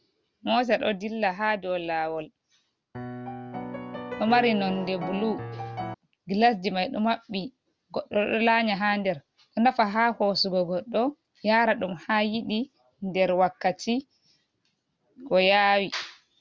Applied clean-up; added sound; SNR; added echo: none; Piano; 8 dB; none.